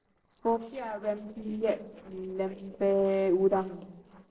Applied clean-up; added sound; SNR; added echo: neural separator model SepFormer DNS4.